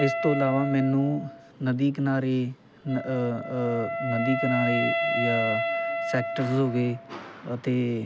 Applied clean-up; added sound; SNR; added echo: none; Wind instrument, woodwind instrument; 4 dB; none.